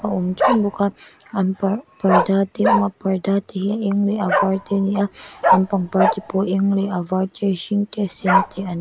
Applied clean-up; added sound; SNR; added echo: none; Bark; 3 dB; none.